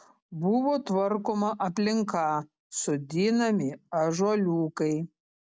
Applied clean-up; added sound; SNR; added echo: none; none; none; none.